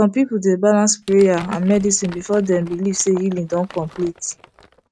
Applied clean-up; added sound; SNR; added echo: neural mask model RNNoise.